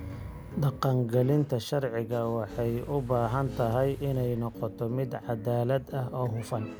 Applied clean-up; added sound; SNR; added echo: none; Guitar + Engine / Car; 14 dB; none.